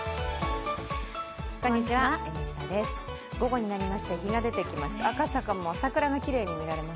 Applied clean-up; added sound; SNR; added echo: none; none; none; none.